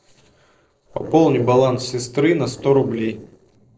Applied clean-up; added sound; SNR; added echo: neural separator model SepFormer DNS4.